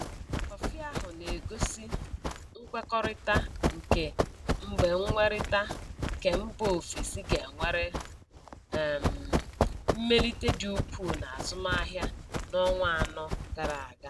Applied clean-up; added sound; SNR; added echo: none; Run; 1 dB; none.